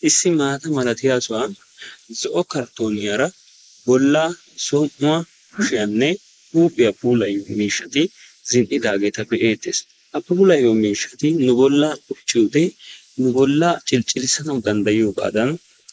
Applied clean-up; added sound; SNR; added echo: neural mask model Resemble Enhance denoiser.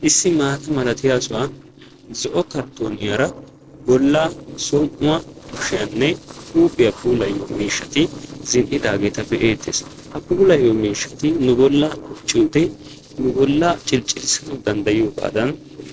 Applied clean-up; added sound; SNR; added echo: neural separator model SepFormer DNS4.